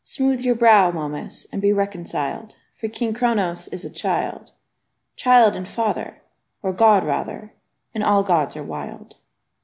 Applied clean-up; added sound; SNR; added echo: none; none; none; none.